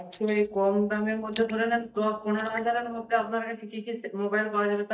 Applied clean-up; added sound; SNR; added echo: neural mask model DeepFilterNet 3.